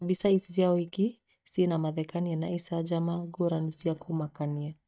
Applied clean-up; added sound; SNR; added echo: neural mask model DeepFilterNet 3.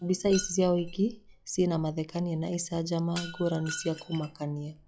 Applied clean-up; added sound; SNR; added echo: classical method log-MMSE.